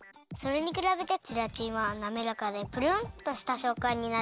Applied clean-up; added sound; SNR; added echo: none; none; none; none.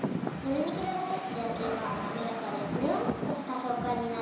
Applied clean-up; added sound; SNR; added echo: none; Rain; 3 dB; reverberation time 1.0 s.